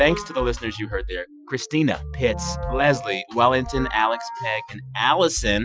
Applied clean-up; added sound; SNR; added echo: classical method Wiener filter.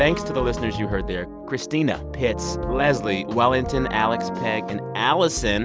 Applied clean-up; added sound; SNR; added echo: none; Brass instrument; 9 dB; none.